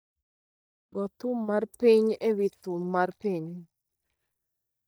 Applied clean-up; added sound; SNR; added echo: neural mask model DeepFilterNet 3.